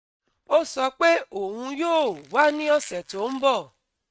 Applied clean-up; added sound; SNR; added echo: neural mask model RNNoise.